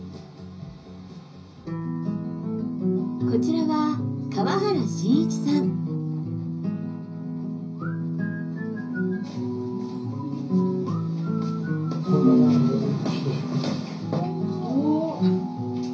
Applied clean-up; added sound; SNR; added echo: none; none; none; reverberation time 0.5 s.